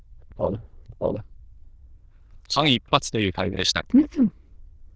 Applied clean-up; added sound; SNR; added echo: neural diffusion model UNIVERSE++.